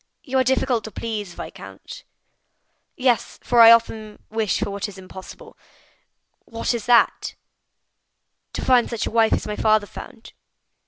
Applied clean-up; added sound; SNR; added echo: none; none; none; none.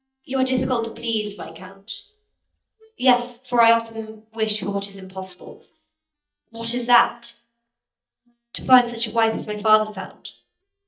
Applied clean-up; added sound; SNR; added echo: neural mask model DeepFilterNet 3.